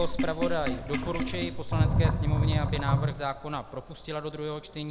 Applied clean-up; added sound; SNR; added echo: none; Sink (filling or washing); -5 dB; none.